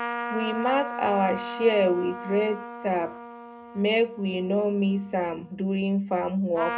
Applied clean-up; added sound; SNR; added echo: none; Trumpet; 10 dB; reverberation time 0.2 s.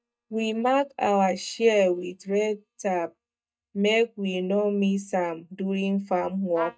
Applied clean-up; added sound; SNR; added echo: neural mask model DeepFilterNet 3.